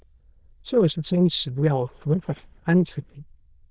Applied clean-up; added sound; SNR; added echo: neural diffusion model UNIVERSE++.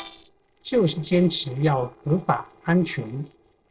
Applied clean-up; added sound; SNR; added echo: neural separator model SepFormer DNS4.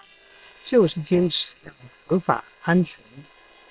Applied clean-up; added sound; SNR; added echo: neural separator model SepFormer WHAM!.